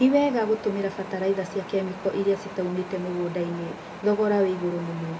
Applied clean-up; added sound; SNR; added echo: none; Wind; 13 dB; reverberation time 1.2 s.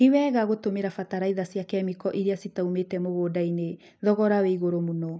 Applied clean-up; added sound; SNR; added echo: none; none; none; none.